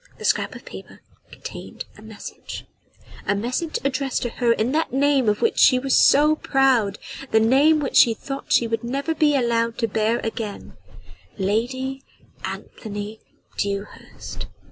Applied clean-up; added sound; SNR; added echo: none; none; none; none.